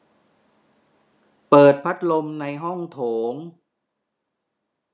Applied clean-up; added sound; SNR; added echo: none; none; none; none.